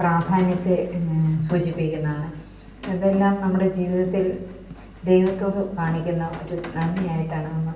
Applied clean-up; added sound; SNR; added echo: none; Rain; 17 dB; reverberation time 0.7 s.